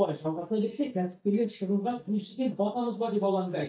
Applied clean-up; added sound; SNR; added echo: neural mask model DeepFilterNet 3.